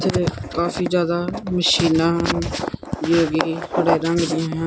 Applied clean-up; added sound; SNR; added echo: none; Writing; 8 dB; none.